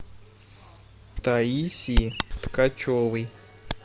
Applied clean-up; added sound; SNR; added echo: none; Bird vocalization, bird call, bird song; 4 dB; none.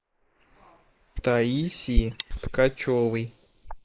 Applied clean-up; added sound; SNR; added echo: neural mask model Resemble Enhance denoiser.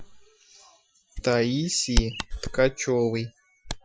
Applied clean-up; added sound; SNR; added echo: classical method Wiener filter.